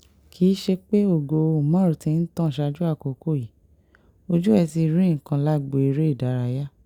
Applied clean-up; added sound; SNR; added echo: none; none; none; none.